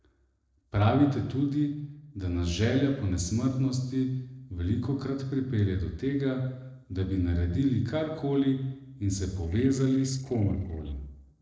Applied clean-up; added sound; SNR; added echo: neural separator model SepFormer DNS4.